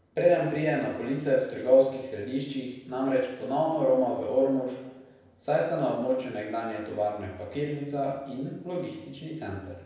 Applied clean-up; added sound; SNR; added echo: none; none; none; reverberation time 0.9 s.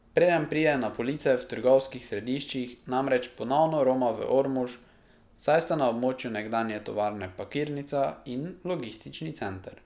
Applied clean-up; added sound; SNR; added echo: none; none; none; none.